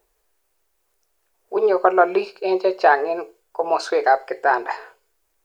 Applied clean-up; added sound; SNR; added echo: none; none; none; none.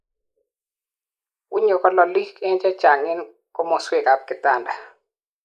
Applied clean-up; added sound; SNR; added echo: neural mask model Resemble Enhance denoiser.